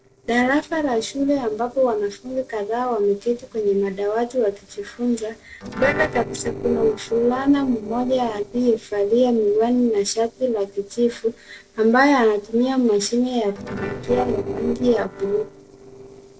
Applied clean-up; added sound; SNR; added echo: neural separator model SepFormer DNS4.